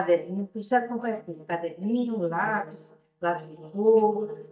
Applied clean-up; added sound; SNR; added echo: neural mask model DeepFilterNet 3.